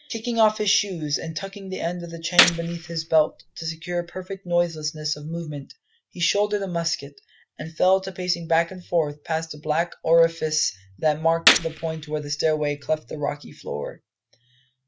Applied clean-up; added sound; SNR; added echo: none; Gunshot, gunfire; 2 dB; none.